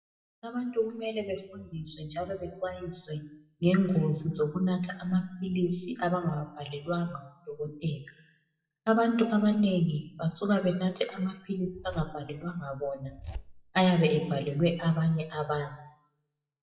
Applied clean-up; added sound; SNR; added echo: classical method WPE with log-MMSE.